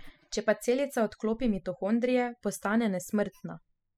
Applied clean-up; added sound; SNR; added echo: classical method spectral subtraction.